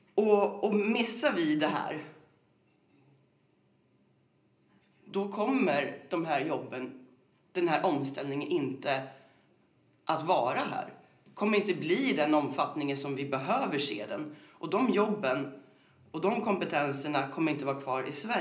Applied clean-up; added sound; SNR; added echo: none; none; none; reverberation time 0.5 s.